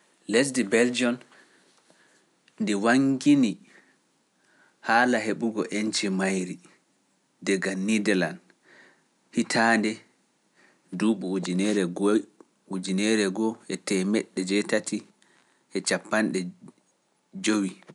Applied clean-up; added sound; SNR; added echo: none; none; none; none.